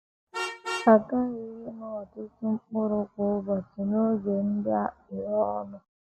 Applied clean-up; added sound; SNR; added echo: none; Vehicle horn, car horn, honking; 15 dB; none.